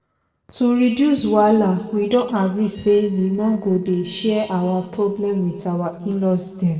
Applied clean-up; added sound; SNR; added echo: neural separator model SepFormer DNS4.